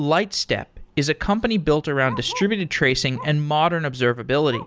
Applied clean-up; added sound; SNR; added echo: none; Bark; 20 dB; none.